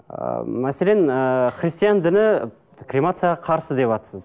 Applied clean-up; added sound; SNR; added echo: none; none; none; none.